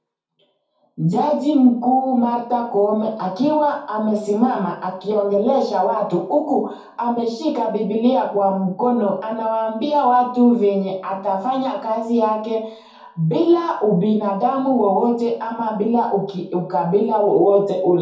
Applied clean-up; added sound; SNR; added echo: none; none; none; reverberation time 0.6 s.